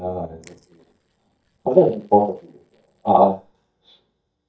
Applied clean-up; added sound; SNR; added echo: neural mask model DeepFilterNet 3.